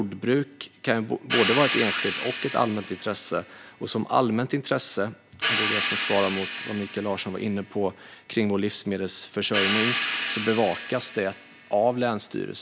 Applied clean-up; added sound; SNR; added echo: none; Hi-hat; 4 dB; none.